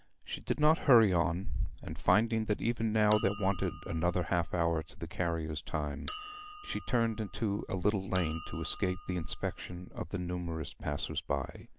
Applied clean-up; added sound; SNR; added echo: none; Chink, clink; 10 dB; none.